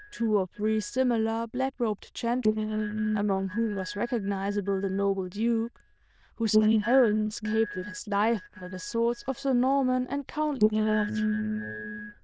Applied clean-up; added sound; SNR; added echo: neural diffusion model UNIVERSE++.